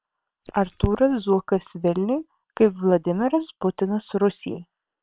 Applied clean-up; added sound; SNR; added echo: neural separator model SepFormer WHAM!.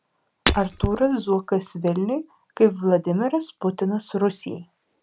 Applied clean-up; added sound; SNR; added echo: none; Shatter; 3 dB; none.